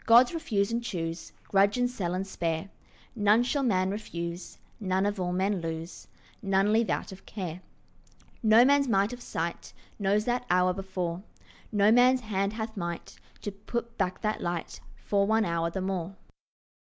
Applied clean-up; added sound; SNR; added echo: none; none; none; none.